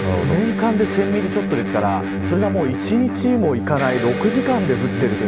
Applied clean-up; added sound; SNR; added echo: none; Electric guitar; 4 dB; none.